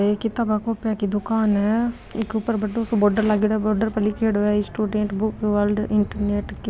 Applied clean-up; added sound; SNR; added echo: none; none; none; none.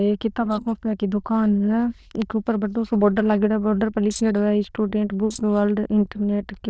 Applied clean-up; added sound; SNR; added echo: neural diffusion model UNIVERSE++.